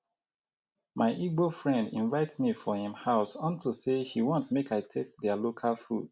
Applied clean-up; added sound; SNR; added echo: none; none; none; none.